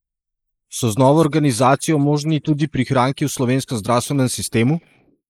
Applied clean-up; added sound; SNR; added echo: neural mask model Resemble Enhance denoiser.